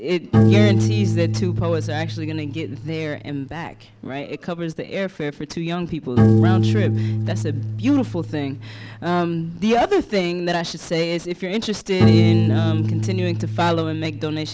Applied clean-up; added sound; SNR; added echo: none; Piano; -2 dB; none.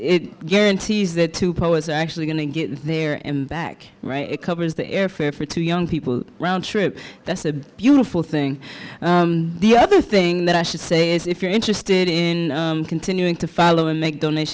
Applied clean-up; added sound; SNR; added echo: none; none; none; none.